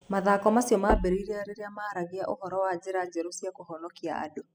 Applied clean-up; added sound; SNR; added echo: classical method spectral subtraction.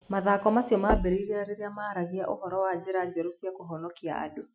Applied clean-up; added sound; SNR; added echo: classical method Wiener filter.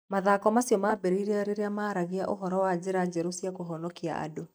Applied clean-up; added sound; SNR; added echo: neural mask model DeepFilterNet 3.